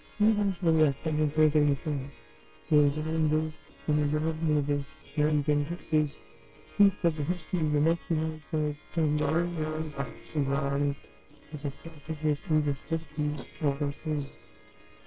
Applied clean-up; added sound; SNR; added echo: neural separator model SepFormer WHAMR!.